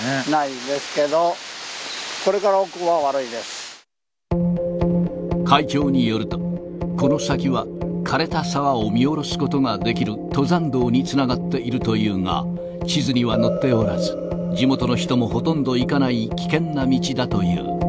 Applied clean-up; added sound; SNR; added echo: none; none; none; none.